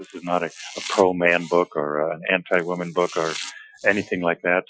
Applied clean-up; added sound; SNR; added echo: classical method Wiener filter.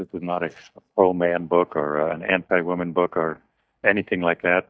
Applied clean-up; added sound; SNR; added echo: neural mask model DeepFilterNet 3.